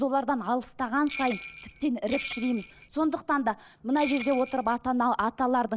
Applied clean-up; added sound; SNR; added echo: none; Bell; 12 dB; none.